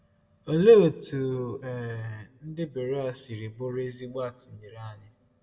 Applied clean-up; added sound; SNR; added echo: none; none; none; reverberation time 0.7 s.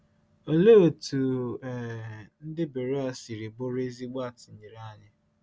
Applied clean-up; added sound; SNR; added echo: none; none; none; none.